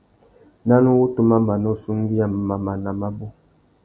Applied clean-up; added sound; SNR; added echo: none; none; none; none.